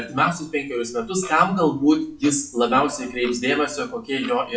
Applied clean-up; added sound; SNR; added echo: classical method WPE with log-MMSE.